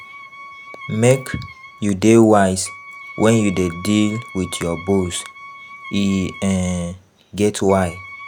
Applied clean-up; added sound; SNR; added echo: none; Wind instrument, woodwind instrument; 18 dB; none.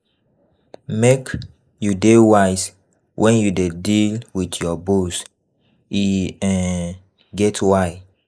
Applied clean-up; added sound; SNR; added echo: neural mask model Resemble Enhance denoiser.